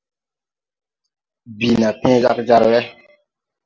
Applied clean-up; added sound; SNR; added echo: none; none; none; none.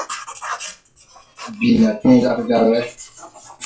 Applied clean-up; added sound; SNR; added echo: classical method WPE with log-MMSE.